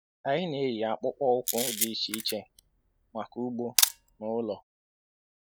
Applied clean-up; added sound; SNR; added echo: none; Camera; 1 dB; none.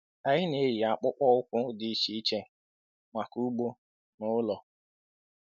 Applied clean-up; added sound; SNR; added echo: none; none; none; none.